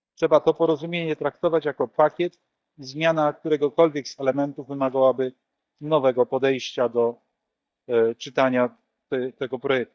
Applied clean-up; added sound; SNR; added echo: neural mask model DeepFilterNet 3.